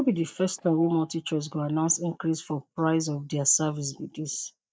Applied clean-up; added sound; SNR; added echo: neural mask model DeepFilterNet 3.